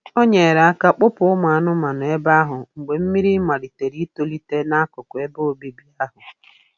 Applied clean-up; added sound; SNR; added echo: none; none; none; none.